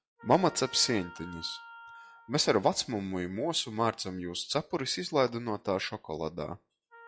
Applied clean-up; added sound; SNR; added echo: classical method log-MMSE.